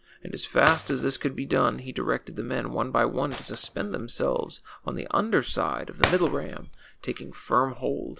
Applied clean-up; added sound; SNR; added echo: none; Shatter; 11 dB; none.